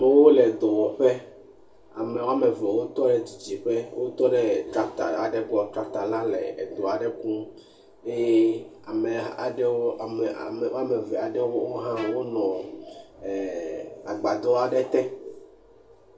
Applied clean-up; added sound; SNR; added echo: none; Bowed string instrument; 18 dB; reverberation time 0.2 s.